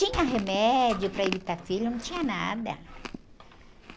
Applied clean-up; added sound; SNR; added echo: none; Sliding door + Chewing, mastication; 11 dB; none.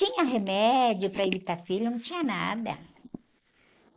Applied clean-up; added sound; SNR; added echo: neural mask model Resemble Enhance denoiser.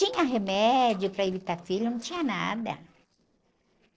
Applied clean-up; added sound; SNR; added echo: neural separator model SepFormer DNS4.